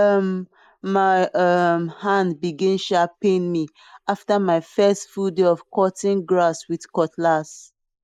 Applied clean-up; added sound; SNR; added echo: neural mask model Resemble Enhance denoiser.